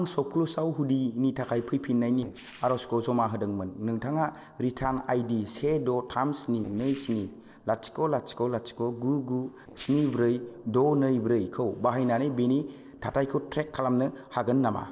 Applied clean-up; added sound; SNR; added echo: neural separator model SepFormer DNS4.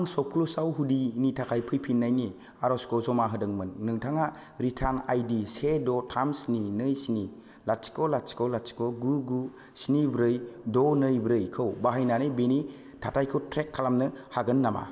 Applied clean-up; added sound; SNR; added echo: none; none; none; none.